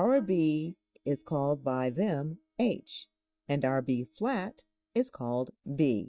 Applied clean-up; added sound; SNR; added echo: neural mask model DeepFilterNet 3.